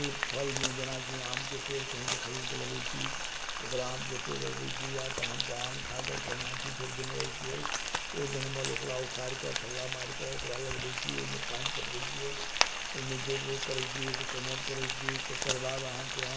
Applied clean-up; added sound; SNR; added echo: none; Frying (food); -4 dB; none.